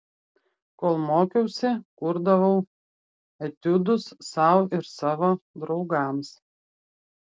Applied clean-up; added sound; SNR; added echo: none; none; none; none.